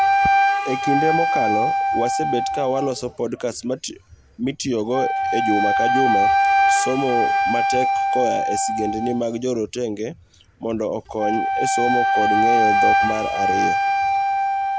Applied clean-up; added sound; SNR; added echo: none; Wind instrument, woodwind instrument; -5 dB; none.